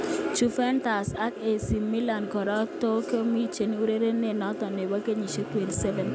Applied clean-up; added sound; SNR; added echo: none; none; none; none.